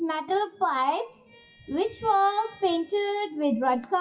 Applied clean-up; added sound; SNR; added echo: classical method WPE with log-MMSE.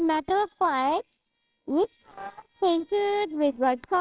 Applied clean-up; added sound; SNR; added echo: neural separator model SepFormer WHAMR!.